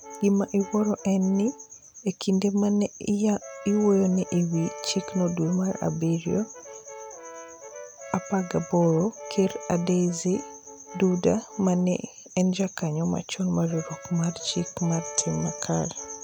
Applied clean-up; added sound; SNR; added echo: none; Brass instrument; 17 dB; none.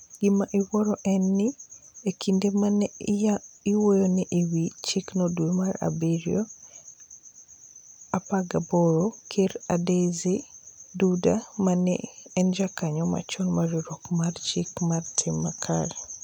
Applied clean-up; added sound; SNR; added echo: none; none; none; none.